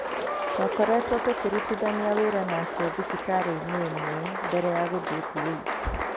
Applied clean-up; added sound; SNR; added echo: none; Applause; 2 dB; none.